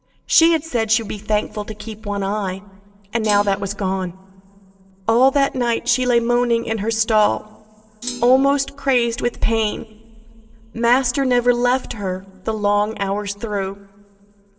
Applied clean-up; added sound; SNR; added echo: none; Thump, thud; 12 dB; reverberation time 0.8 s.